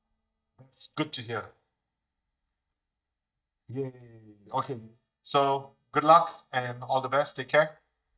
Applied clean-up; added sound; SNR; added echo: neural mask model DeepFilterNet 3.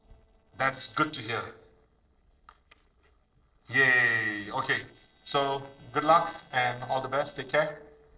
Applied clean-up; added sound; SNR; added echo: neural separator model SepFormer DNS4.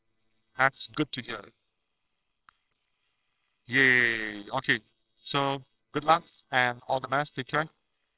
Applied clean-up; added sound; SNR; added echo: neural separator model SepFormer WHAMR!.